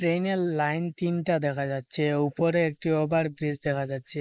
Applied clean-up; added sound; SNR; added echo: neural mask model Resemble Enhance denoiser.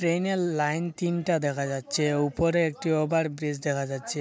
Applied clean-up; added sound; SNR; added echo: none; none; none; none.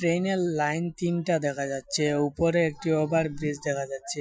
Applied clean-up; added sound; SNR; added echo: classical method Wiener filter.